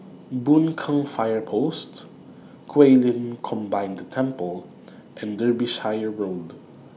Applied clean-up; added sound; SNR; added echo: none; none; none; none.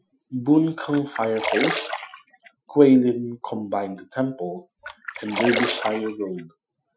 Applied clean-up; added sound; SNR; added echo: classical method Wiener filter.